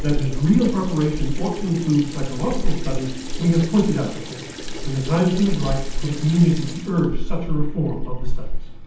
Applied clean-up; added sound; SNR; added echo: none; Sink (filling or washing) / Water tap, faucet; 1 dB; reverberation time 0.8 s.